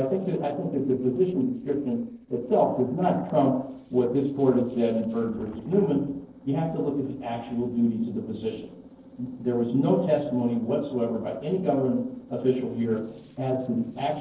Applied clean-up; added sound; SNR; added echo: neural separator model SepFormer DNS4.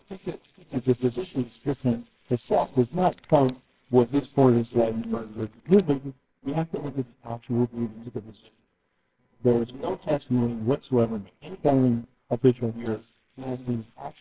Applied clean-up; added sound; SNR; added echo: neural separator model SepFormer WHAMR!.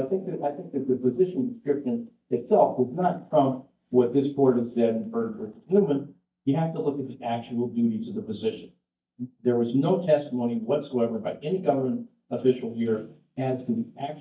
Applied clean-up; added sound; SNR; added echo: neural mask model DeepFilterNet 3.